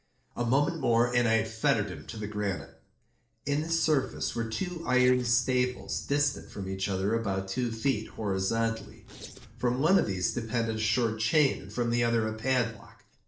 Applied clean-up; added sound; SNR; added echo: neural separator model SepFormer DNS4.